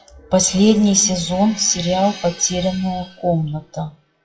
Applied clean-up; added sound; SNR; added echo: classical method WPE with log-MMSE.